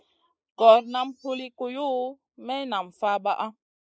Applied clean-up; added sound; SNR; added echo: neural mask model Resemble Enhance denoiser.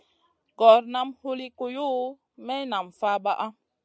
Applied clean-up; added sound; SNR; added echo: none; none; none; none.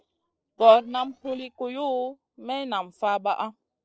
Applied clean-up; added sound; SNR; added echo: neural separator model SepFormer DNS4.